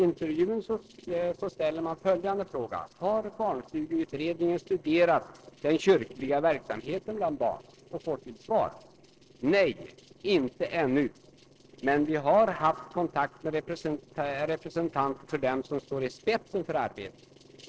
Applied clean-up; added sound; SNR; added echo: neural separator model SepFormer DNS4.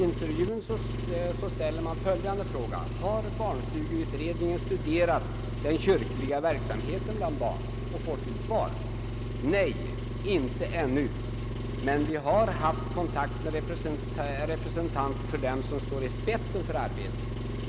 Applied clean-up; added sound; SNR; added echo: none; Engine; 2 dB; none.